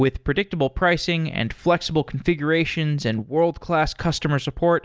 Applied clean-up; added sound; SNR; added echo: none; none; none; none.